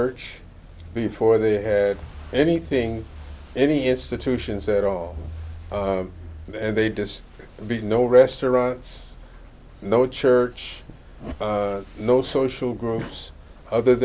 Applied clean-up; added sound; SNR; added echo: none; none; none; none.